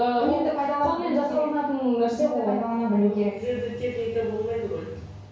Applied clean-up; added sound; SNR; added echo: none; none; none; reverberation time 0.6 s.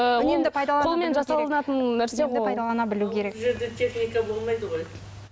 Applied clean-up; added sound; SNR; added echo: none; none; none; none.